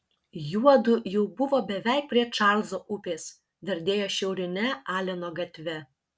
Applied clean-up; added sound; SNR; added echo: none; none; none; none.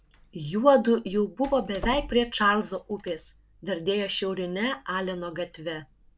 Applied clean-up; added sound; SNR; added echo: none; Door; 17 dB; none.